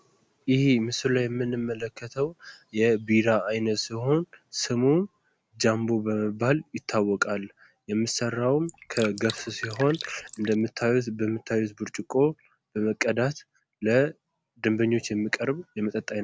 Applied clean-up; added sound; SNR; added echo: none; Drip; 12 dB; none.